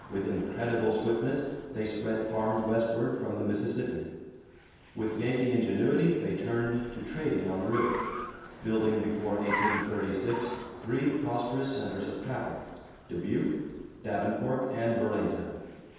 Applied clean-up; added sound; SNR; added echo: none; Car; 12 dB; reverberation time 1.2 s.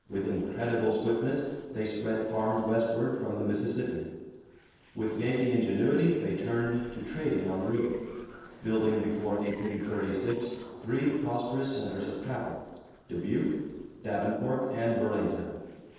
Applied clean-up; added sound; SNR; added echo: neural separator model SepFormer DNS4.